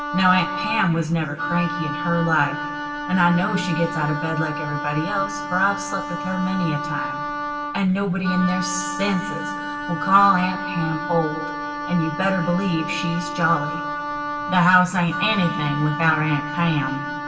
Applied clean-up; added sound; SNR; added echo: none; Wind instrument, woodwind instrument; 6 dB; reverberation time 1.9 s.